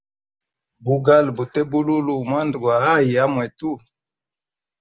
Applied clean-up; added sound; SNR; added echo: none; none; none; none.